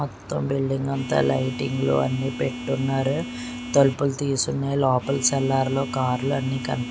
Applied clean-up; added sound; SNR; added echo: none; Telephone; 11 dB; none.